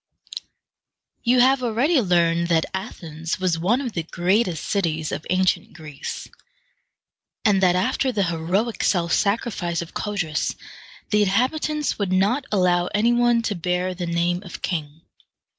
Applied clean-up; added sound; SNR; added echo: none; none; none; none.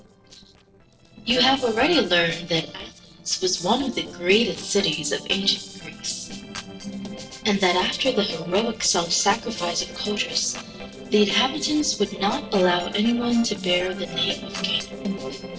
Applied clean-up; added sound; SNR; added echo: neural separator model SepFormer DNS4.